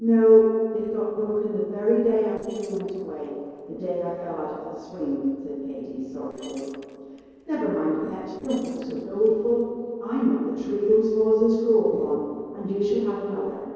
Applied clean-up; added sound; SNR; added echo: neural separator model SepFormer DNS4.